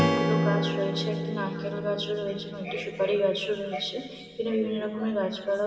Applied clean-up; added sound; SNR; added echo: none; Strum; 2 dB; reverberation time 2.1 s.